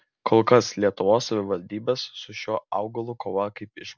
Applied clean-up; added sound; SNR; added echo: none; none; none; none.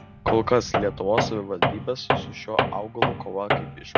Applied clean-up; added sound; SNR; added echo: none; Tools; -1 dB; none.